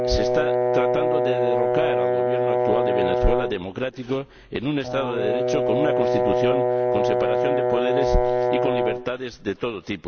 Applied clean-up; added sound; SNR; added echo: none; Brass instrument; -5 dB; none.